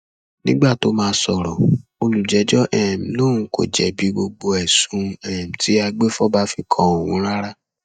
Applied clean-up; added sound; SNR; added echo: neural mask model DeepFilterNet 3.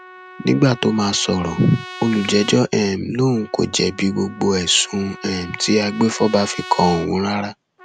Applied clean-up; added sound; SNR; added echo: none; Trumpet; 18 dB; none.